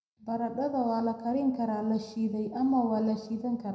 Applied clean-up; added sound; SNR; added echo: none; none; none; reverberation time 0.7 s.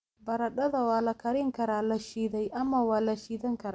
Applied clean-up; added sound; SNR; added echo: none; none; none; none.